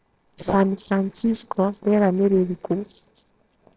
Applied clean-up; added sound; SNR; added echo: neural separator model SepFormer DNS4.